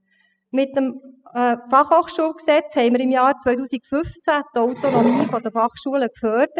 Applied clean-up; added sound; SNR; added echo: classical method spectral subtraction.